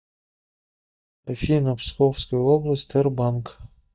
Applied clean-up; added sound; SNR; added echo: neural mask model DeepFilterNet 3.